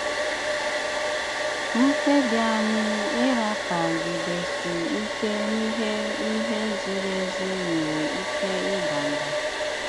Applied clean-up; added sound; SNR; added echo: none; Domestic sounds, home sounds; 0 dB; none.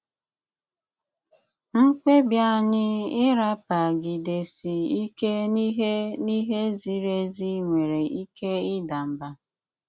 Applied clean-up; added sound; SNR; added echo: none; none; none; none.